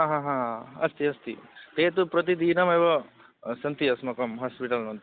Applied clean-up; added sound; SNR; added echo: none; none; none; none.